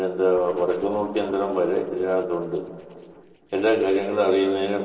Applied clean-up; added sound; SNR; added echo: neural separator model SepFormer DNS4.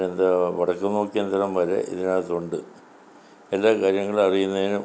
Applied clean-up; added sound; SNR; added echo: none; none; none; none.